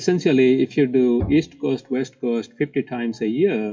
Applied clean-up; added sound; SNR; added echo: classical method WPE with log-MMSE.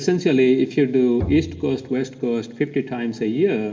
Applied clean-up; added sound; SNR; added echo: none; Bowed string instrument; 12 dB; reverberation time 2.4 s.